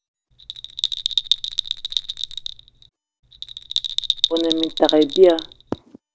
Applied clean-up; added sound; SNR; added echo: none; Bell; 3 dB; none.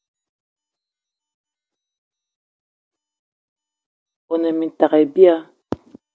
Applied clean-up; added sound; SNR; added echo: none; none; none; none.